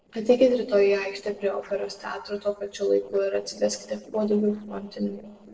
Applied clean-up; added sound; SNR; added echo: neural separator model SepFormer DNS4.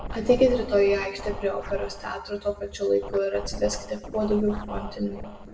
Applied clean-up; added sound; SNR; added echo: none; Scratching (performance technique); 10 dB; reverberation time 1.2 s.